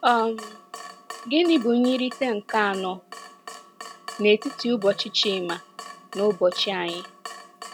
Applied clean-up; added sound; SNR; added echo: none; Drip / Water tap, faucet; 16 dB; none.